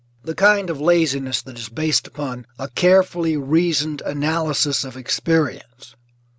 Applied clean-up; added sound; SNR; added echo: none; none; none; none.